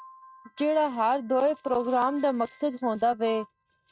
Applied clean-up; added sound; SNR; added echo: neural mask model RNNoise.